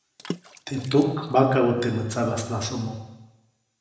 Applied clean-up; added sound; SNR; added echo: none; Water / Splash, splatter; 18 dB; reverberation time 0.9 s.